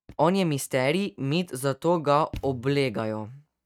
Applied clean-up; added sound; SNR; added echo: neural mask model RNNoise.